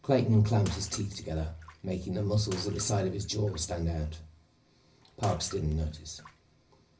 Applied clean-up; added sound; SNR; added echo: none; Bathtub (filling or washing) / Water / Splash, splatter; 19 dB; reverberation time 0.4 s.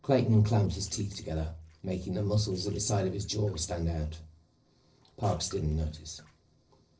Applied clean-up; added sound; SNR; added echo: neural separator model SepFormer DNS4.